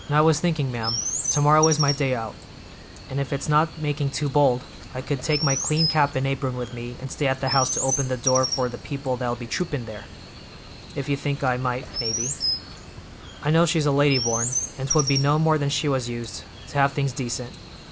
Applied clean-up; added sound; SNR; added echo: none; Chirp, tweet; 7 dB; none.